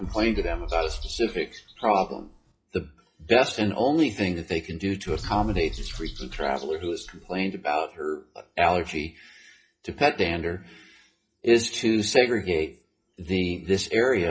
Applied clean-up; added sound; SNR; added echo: classical method WPE with log-MMSE.